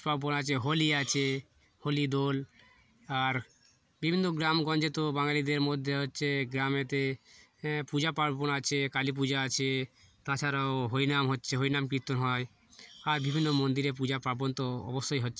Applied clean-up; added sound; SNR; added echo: none; Hiss; 16 dB; none.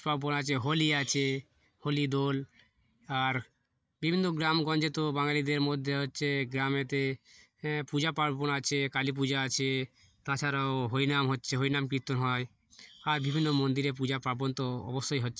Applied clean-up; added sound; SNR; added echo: neural mask model DeepFilterNet 3.